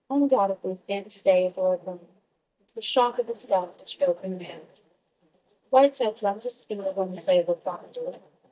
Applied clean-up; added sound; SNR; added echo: neural mask model DeepFilterNet 3.